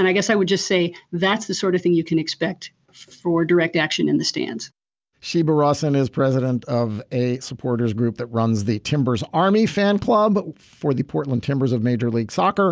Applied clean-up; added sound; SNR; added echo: none; none; none; none.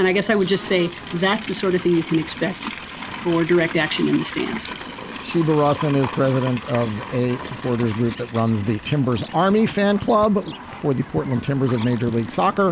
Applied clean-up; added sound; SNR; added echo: none; Livestock, farm animals, working animals; 12 dB; none.